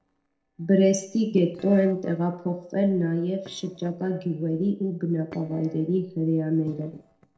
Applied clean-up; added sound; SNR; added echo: neural separator model SepFormer DNS4.